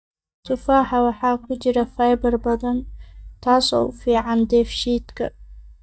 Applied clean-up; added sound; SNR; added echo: neural mask model DeepFilterNet 3.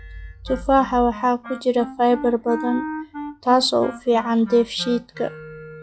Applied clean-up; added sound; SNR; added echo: classical method log-MMSE.